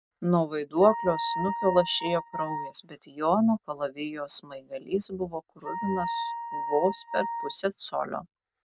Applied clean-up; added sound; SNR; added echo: neural mask model RNNoise.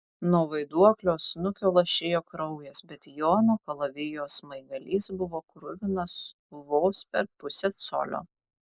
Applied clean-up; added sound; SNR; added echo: neural mask model Resemble Enhance denoiser.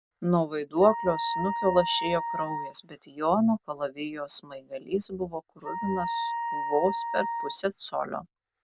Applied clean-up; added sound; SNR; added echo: none; Wind instrument, woodwind instrument; 5 dB; none.